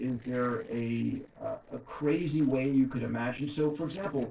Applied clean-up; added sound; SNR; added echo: neural separator model SepFormer DNS4.